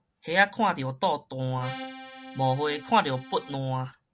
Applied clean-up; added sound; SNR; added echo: none; Accordion; 14 dB; none.